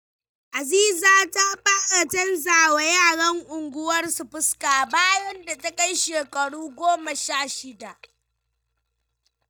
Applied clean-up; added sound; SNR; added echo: neural mask model DeepFilterNet 3.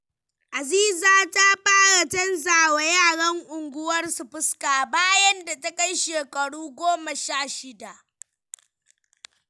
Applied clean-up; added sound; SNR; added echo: none; none; none; none.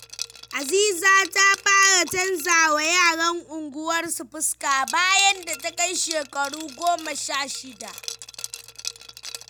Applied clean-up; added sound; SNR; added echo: none; Liquid; 16 dB; none.